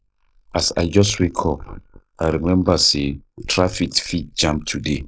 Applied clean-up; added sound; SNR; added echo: neural mask model Resemble Enhance denoiser.